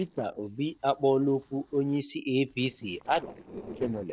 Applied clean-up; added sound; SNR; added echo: neural separator model SepFormer DNS4.